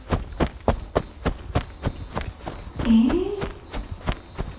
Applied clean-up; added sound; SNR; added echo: none; Run; 0 dB; reverberation time 0.7 s.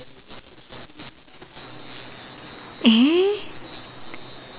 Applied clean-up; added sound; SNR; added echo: none; none; none; none.